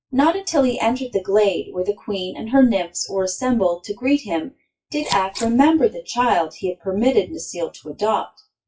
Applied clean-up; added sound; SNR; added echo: classical method WPE with log-MMSE.